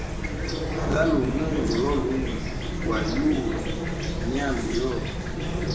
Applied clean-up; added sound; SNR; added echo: none; Chirp, tweet / Fowl; 0 dB; reverberation time 0.8 s.